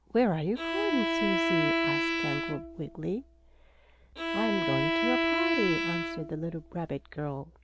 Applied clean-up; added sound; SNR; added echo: none; Bowed string instrument; -2 dB; none.